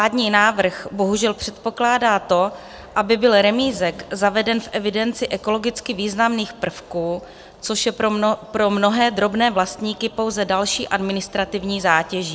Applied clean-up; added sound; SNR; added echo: none; none; none; none.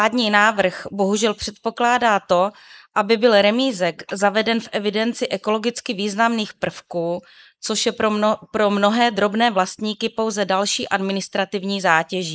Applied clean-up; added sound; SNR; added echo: neural mask model Resemble Enhance denoiser.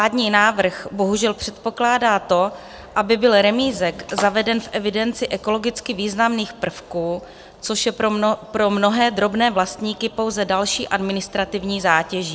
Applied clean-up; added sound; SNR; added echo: none; Splash, splatter; 15 dB; none.